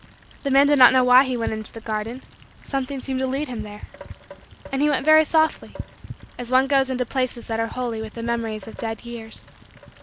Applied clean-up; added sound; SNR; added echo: none; Rain; 17 dB; none.